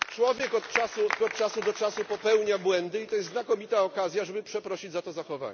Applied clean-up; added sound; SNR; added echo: none; none; none; none.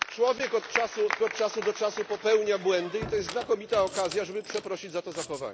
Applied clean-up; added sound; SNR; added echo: none; Squeak + Writing; 14 dB; none.